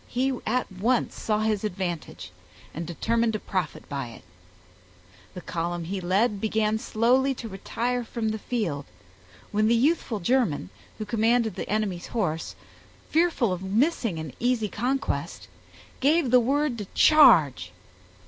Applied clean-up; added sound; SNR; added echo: none; none; none; none.